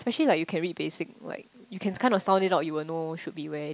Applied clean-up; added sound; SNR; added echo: none; none; none; none.